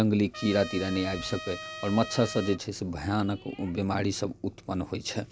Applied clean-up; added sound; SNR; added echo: none; Trumpet; 12 dB; none.